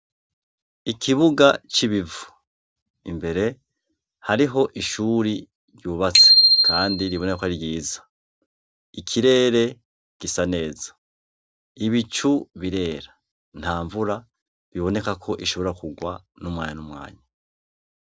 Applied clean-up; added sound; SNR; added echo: none; Bicycle bell; -5 dB; none.